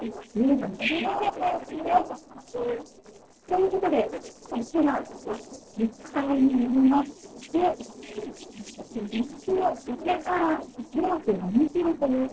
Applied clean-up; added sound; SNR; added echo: neural separator model SepFormer DNS4.